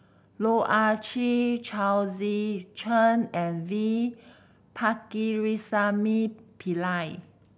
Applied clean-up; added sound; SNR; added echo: none; none; none; none.